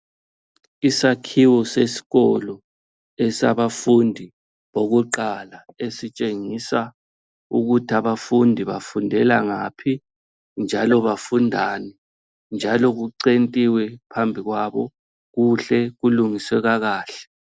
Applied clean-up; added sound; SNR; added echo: none; none; none; none.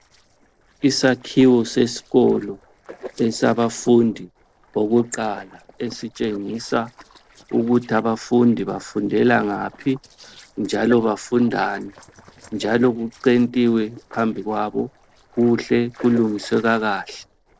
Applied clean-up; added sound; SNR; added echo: neural separator model SepFormer DNS4.